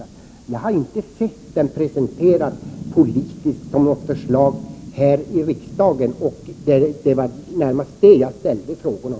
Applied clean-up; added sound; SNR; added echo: none; none; none; none.